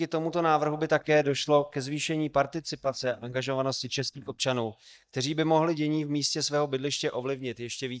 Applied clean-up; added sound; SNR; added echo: neural mask model DeepFilterNet 3.